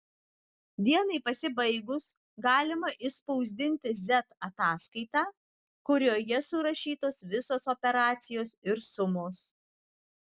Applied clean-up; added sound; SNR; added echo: none; none; none; none.